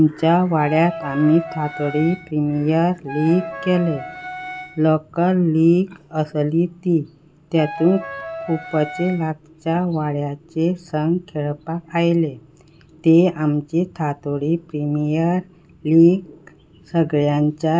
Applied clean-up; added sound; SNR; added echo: none; Wind instrument, woodwind instrument; 12 dB; none.